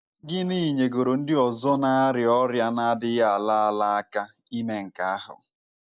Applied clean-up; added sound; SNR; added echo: neural mask model Resemble Enhance denoiser.